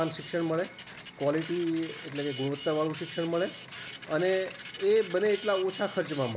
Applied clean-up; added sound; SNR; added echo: none; Printer; 7 dB; none.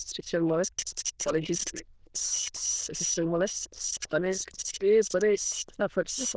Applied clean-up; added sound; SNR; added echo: neural diffusion model UNIVERSE++.